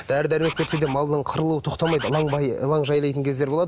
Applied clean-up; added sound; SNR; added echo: none; Bird; 11 dB; none.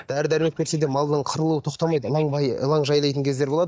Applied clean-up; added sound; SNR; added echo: neural mask model DeepFilterNet 3.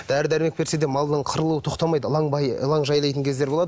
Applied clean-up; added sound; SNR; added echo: none; none; none; none.